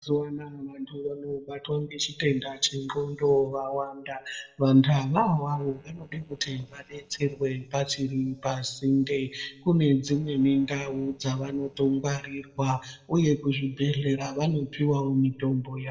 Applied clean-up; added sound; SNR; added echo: neural separator model SepFormer DNS4.